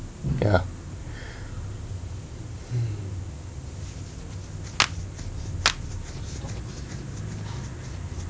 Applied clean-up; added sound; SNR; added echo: none; Clapping; -1 dB; none.